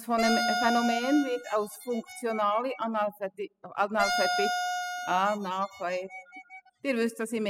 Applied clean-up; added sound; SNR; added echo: classical method spectral subtraction.